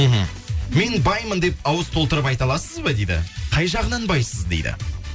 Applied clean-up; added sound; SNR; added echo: none; none; none; none.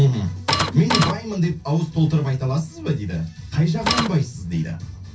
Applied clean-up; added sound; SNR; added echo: none; Printer; -1 dB; reverberation time 0.3 s.